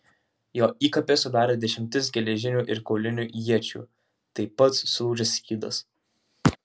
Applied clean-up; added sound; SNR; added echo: none; none; none; none.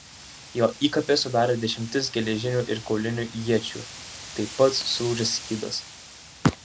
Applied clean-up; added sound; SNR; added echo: none; Wind; 15 dB; none.